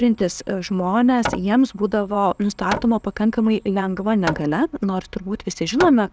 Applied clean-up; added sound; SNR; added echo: none; Hammer; 13 dB; none.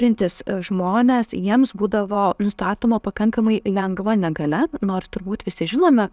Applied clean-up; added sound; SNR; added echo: none; none; none; none.